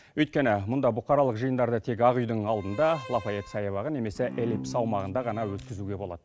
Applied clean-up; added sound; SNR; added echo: none; Bowed string instrument; 13 dB; none.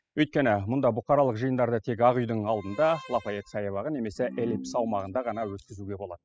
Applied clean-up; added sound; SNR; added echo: classical method spectral subtraction.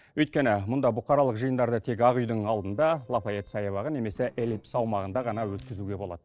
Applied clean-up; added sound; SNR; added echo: neural separator model SepFormer DNS4.